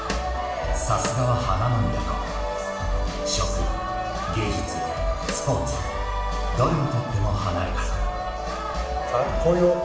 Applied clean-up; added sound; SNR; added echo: none; Snare drum; 12 dB; reverberation time 0.9 s.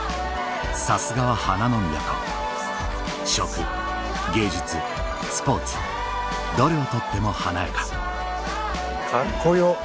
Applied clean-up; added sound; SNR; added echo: none; none; none; none.